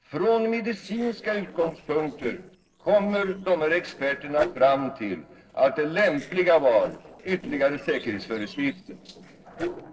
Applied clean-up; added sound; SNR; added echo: neural separator model SepFormer DNS4.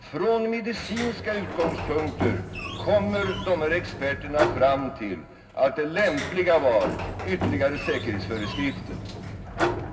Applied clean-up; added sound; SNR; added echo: none; Sliding door; 6 dB; reverberation time 0.4 s.